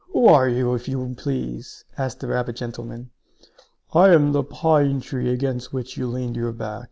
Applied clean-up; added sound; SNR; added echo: none; none; none; none.